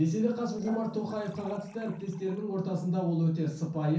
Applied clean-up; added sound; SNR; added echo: neural separator model SepFormer DNS4.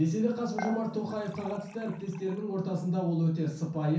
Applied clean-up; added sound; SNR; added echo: none; Dishes, pots, and pans / Chink, clink; 13 dB; reverberation time 0.6 s.